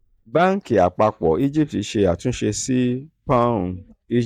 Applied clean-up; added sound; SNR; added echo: neural mask model DeepFilterNet 3.